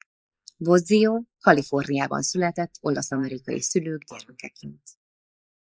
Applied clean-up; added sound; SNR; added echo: neural mask model Resemble Enhance denoiser.